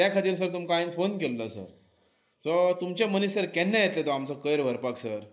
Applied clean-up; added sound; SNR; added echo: neural mask model Resemble Enhance denoiser.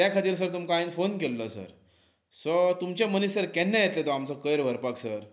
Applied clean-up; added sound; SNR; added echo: none; none; none; none.